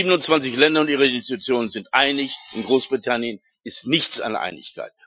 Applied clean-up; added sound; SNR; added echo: classical method Wiener filter.